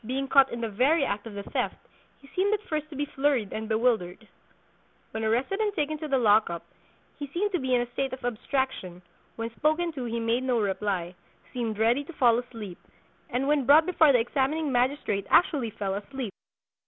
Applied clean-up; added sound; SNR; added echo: none; none; none; none.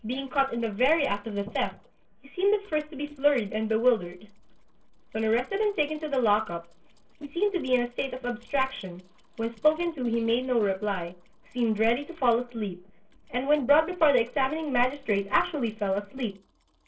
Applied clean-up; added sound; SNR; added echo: neural separator model SepFormer DNS4.